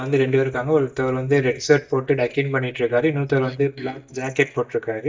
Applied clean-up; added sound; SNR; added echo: neural mask model DeepFilterNet 3.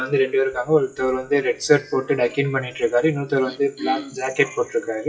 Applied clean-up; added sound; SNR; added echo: classical method WPE with log-MMSE.